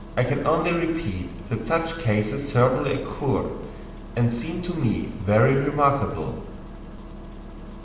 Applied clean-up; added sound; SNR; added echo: none; Engine starting; 13 dB; reverberation time 1.0 s.